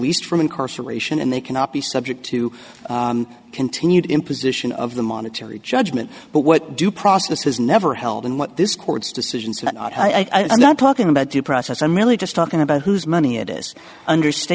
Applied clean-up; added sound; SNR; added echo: none; none; none; none.